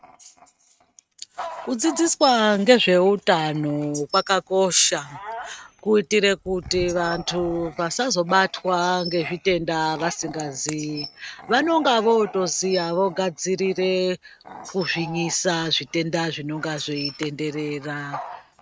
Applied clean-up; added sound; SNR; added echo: neural mask model RNNoise.